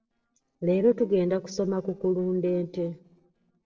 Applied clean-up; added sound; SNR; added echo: neural separator model SepFormer DNS4.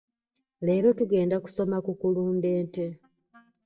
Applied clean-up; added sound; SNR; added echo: neural mask model DeepFilterNet 3.